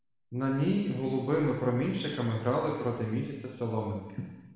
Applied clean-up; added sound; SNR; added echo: none; none; none; reverberation time 1.1 s.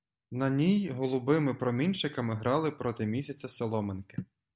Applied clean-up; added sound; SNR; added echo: none; none; none; none.